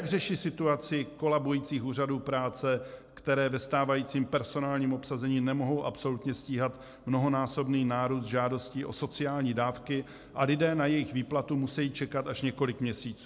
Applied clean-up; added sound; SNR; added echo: none; none; none; none.